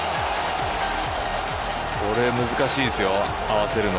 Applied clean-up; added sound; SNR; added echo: none; none; none; none.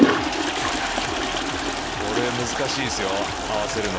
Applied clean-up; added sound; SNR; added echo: none; Toilet flush; -1 dB; none.